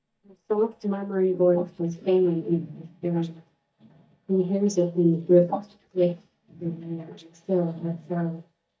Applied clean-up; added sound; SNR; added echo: neural mask model DeepFilterNet 3.